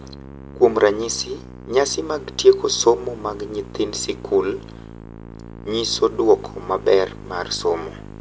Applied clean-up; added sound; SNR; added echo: none; Musical instrument; 16 dB; none.